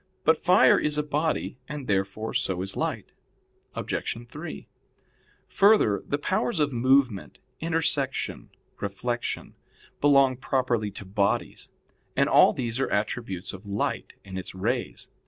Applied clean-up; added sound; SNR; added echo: none; none; none; none.